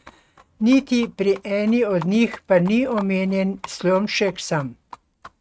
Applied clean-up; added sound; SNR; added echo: neural mask model RNNoise.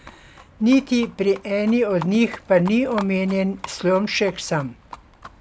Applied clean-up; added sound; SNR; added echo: none; Livestock, farm animals, working animals; 19 dB; none.